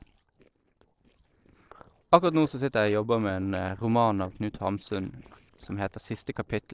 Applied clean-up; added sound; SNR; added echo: neural separator model SepFormer DNS4.